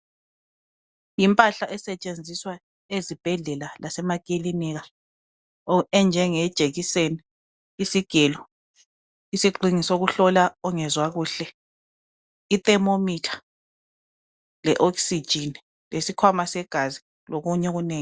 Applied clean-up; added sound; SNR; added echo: none; none; none; none.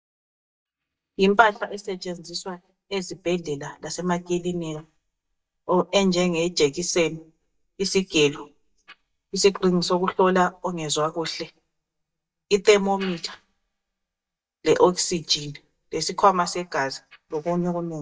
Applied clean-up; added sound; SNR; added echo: neural mask model DeepFilterNet 3.